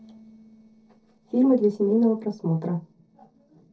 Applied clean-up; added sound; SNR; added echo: neural separator model SepFormer DNS4.